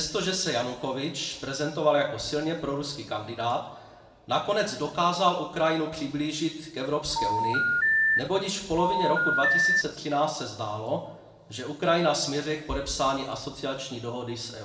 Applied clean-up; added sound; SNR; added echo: none; Telephone; -4 dB; reverberation time 0.7 s.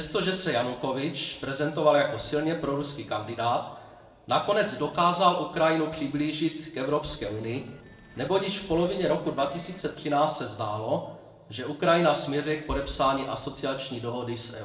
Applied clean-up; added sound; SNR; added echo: neural separator model SepFormer DNS4.